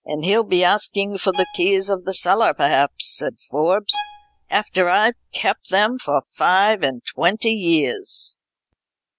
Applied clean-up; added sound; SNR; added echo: none; Bowed string instrument; 16 dB; none.